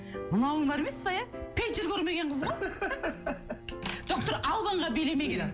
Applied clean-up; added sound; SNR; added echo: none; Bowed string instrument; 20 dB; none.